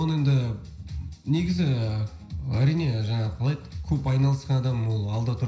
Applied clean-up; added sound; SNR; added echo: none; none; none; reverberation time 0.5 s.